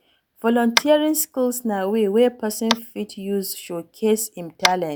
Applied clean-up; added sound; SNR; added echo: none; Tap; 9 dB; none.